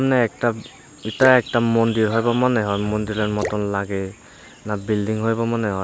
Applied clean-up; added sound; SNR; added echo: none; Drip / Splash, splatter; 16 dB; none.